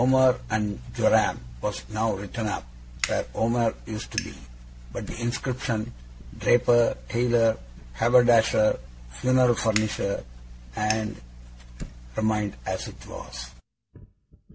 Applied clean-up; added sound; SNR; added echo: none; Fire; 17 dB; none.